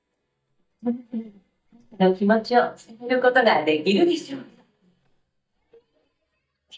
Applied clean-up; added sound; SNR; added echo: neural mask model DeepFilterNet 3.